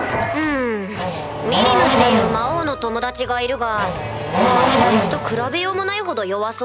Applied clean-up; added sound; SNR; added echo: none; Race car, auto racing / Accelerating, revving, vroom; -2 dB; none.